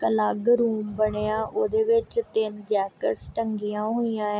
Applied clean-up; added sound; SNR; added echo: none; none; none; none.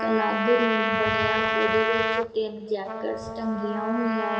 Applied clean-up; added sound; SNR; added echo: none; Trumpet; 0 dB; reverberation time 1.9 s.